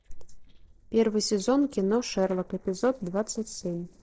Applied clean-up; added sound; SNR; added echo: neural separator model SepFormer DNS4.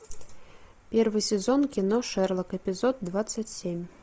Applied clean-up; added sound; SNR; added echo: none; none; none; none.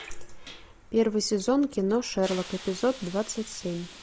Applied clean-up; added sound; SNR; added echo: none; Hiss; 18 dB; none.